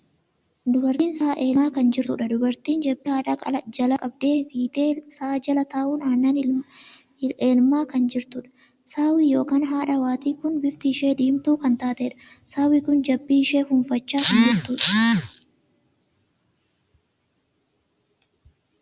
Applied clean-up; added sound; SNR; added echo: none; none; none; none.